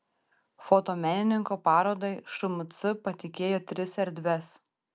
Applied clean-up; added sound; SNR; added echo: none; none; none; none.